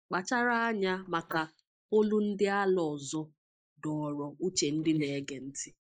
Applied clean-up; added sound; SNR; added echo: neural mask model Resemble Enhance denoiser.